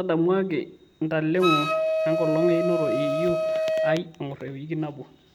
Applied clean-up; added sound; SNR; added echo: none; Wind instrument, woodwind instrument; 0 dB; none.